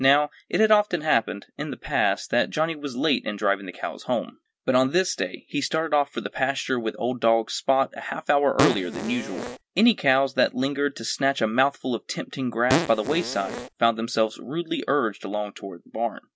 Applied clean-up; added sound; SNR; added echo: none; Fart; 3 dB; none.